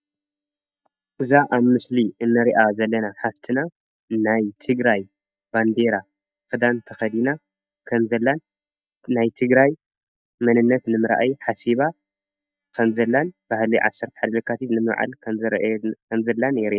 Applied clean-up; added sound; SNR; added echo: neural mask model DeepFilterNet 3.